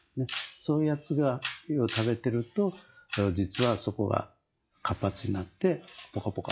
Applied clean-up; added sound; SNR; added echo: classical method log-MMSE.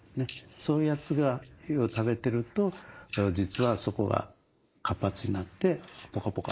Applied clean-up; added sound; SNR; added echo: neural mask model Resemble Enhance denoiser.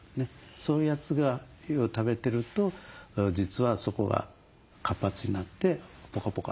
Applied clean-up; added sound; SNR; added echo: none; none; none; none.